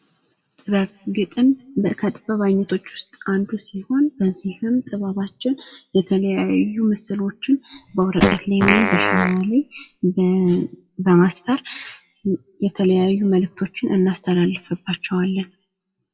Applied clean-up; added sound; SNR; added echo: classical method WPE with log-MMSE.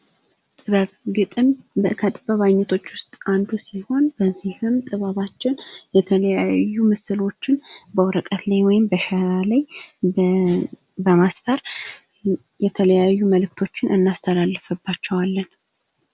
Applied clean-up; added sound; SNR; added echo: none; none; none; none.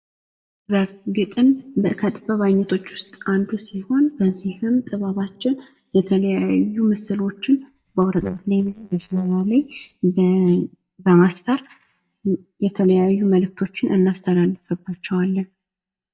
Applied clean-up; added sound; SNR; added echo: neural mask model DeepFilterNet 3.